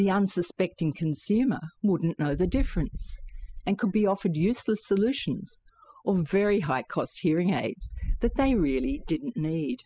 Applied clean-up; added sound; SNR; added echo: classical method spectral subtraction.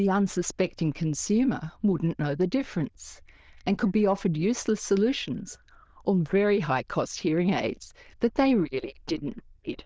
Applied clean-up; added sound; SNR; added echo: neural diffusion model UNIVERSE++.